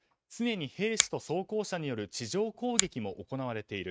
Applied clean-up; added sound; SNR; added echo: neural mask model RNNoise.